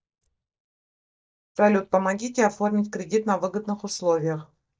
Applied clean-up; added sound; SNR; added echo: neural mask model DeepFilterNet 3.